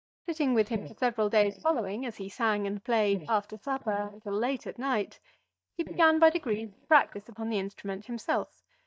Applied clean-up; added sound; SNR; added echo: neural mask model DeepFilterNet 3.